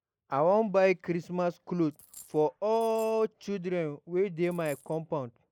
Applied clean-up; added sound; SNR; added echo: neural mask model Resemble Enhance denoiser.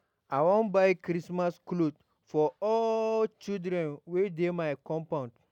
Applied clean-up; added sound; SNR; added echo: none; none; none; none.